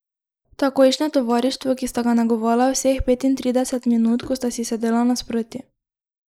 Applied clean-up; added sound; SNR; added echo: neural mask model Resemble Enhance denoiser.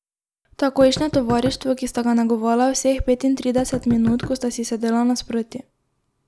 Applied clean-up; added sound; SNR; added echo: none; Knock; 13 dB; none.